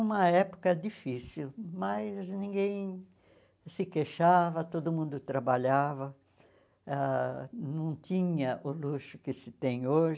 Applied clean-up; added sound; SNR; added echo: none; none; none; none.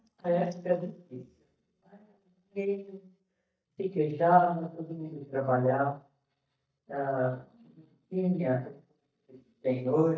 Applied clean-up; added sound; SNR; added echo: neural mask model DeepFilterNet 3.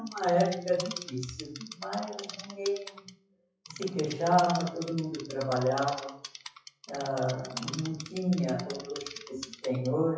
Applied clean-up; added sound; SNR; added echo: classical method WPE with log-MMSE.